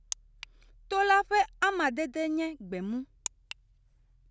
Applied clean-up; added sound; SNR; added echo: none; none; none; none.